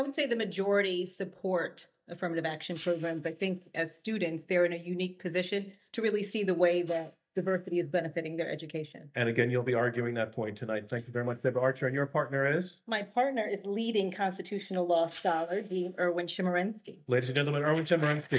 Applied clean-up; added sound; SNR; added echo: neural mask model DeepFilterNet 3.